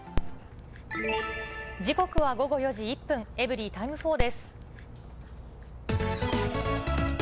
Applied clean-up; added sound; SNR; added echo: none; Dog; 4 dB; none.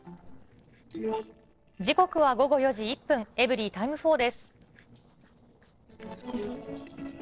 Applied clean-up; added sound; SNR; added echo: neural separator model SepFormer DNS4.